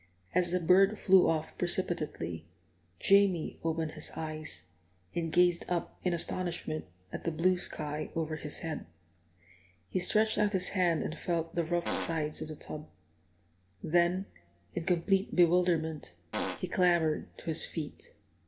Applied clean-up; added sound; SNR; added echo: none; Fart; 4 dB; reverberation time 0.5 s.